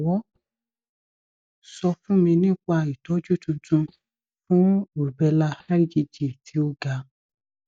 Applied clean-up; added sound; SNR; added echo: neural mask model DeepFilterNet 3.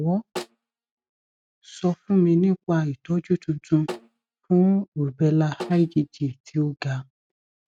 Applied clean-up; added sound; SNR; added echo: neural mask model RNNoise.